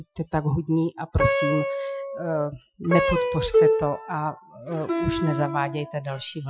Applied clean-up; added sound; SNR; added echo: classical method Wiener filter.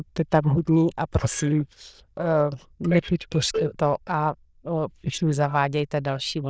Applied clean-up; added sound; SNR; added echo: neural diffusion model UNIVERSE++.